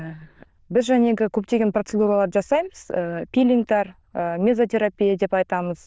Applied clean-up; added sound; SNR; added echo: neural diffusion model UNIVERSE++.